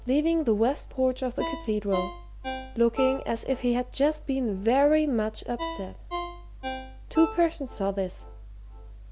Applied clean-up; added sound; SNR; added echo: none; Ringtone; 12 dB; none.